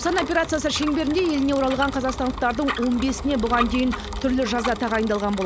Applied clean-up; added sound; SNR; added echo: none; Bicycle; 10 dB; none.